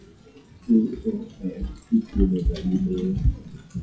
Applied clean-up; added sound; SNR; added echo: classical method WPE with log-MMSE.